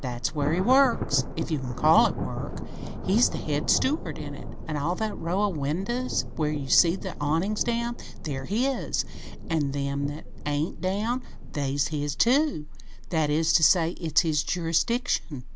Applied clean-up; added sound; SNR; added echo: none; Thunder; 11 dB; none.